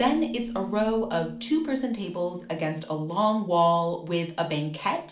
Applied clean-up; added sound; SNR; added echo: none; Keyboard (musical); 13 dB; reverberation time 0.4 s.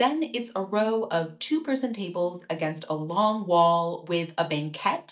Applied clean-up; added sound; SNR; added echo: neural mask model DeepFilterNet 3.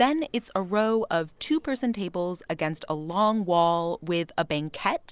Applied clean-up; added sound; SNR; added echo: none; none; none; none.